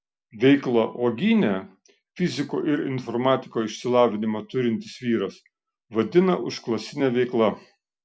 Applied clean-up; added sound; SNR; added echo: none; none; none; none.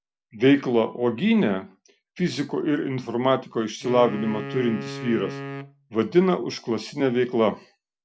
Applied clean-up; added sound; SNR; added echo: none; Wind instrument, woodwind instrument; 12 dB; none.